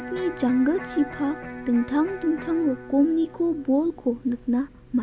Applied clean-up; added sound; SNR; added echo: none; Electric guitar; 15 dB; none.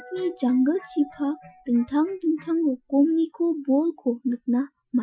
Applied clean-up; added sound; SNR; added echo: classical method Wiener filter.